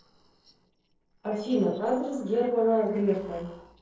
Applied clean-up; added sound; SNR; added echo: neural separator model SepFormer DNS4.